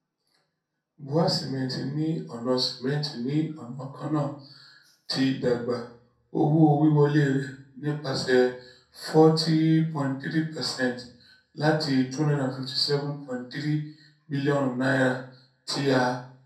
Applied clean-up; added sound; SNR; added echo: none; none; none; reverberation time 0.5 s.